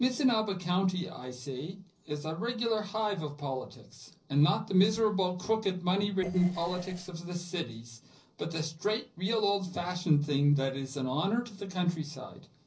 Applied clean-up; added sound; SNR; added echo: neural separator model SepFormer DNS4.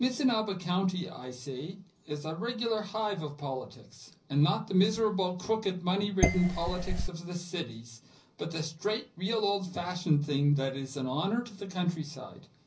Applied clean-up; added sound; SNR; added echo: none; Dishes, pots, and pans; -2 dB; reverberation time 0.5 s.